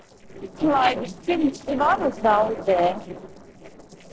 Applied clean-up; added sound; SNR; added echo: neural separator model SepFormer DNS4.